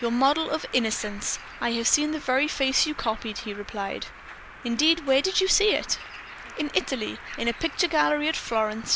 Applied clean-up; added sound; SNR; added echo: none; Bird; 15 dB; none.